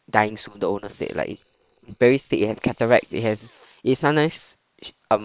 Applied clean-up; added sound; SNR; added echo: neural separator model SepFormer WHAM!.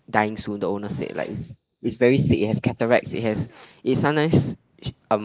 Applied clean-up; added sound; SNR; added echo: neural mask model Resemble Enhance denoiser.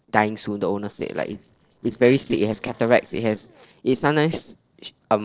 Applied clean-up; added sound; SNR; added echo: neural separator model SepFormer DNS4.